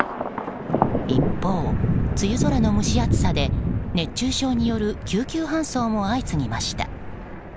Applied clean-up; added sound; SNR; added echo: none; Thunder; -1 dB; none.